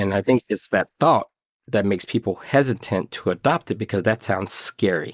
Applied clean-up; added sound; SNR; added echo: neural mask model Resemble Enhance denoiser.